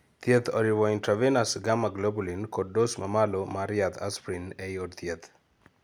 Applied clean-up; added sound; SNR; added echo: none; none; none; none.